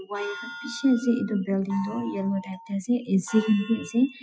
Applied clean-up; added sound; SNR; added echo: classical method Wiener filter.